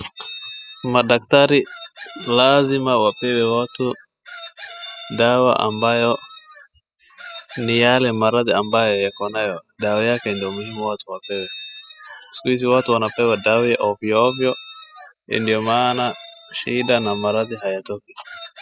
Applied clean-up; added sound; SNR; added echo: classical method spectral subtraction.